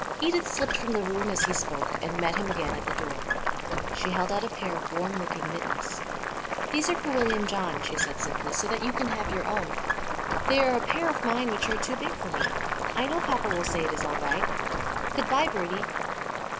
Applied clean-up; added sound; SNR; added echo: none; Boiling + Squeak; -1 dB; none.